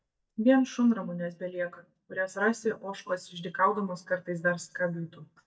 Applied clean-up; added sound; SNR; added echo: neural mask model DeepFilterNet 3.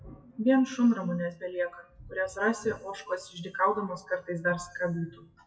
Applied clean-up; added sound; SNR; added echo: classical method WPE with log-MMSE.